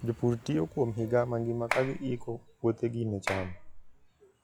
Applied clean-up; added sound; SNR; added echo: classical method log-MMSE.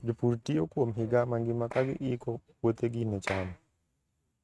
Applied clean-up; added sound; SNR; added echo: neural mask model RNNoise.